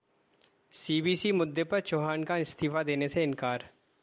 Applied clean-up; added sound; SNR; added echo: none; none; none; none.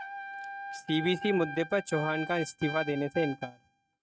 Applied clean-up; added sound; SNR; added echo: neural mask model RNNoise.